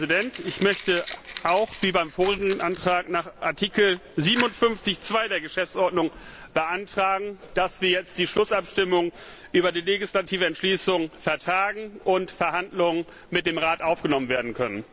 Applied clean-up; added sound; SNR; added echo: none; Fire; 19 dB; none.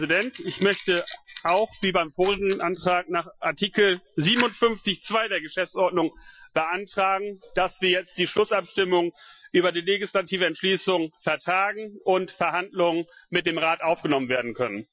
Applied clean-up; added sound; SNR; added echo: classical method Wiener filter.